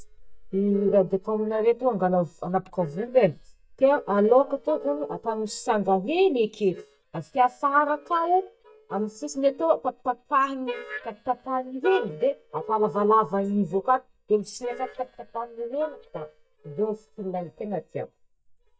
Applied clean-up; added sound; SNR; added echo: neural mask model DeepFilterNet 3.